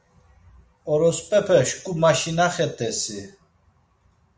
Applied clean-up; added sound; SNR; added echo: none; none; none; none.